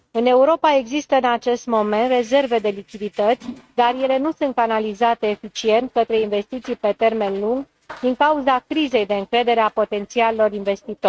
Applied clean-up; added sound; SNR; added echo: neural mask model RNNoise.